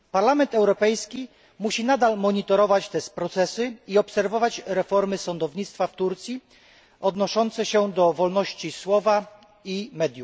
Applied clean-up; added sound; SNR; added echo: none; none; none; none.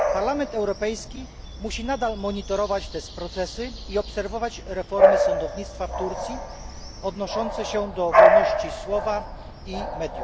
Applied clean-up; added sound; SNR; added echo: none; Bark / Bird vocalization, bird call, bird song; -4 dB; none.